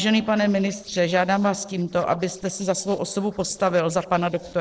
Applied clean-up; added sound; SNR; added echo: neural separator model SepFormer DNS4.